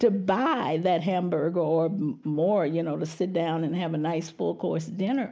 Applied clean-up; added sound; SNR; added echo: none; none; none; none.